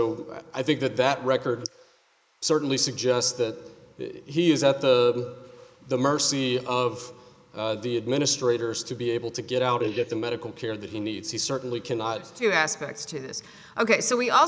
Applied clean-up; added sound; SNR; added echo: neural mask model Resemble Enhance denoiser.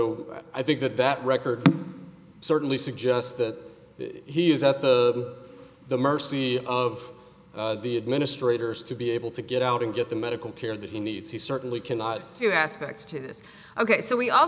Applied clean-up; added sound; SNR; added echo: none; none; none; none.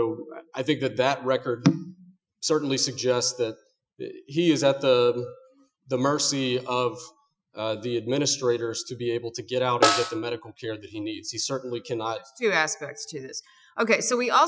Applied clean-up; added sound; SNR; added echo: classical method Wiener filter.